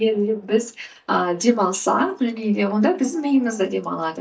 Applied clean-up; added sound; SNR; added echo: neural mask model DeepFilterNet 3.